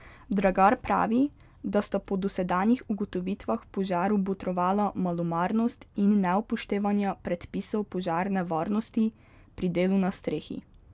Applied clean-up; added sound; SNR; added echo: none; none; none; none.